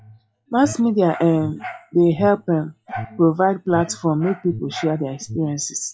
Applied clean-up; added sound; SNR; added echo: classical method log-MMSE.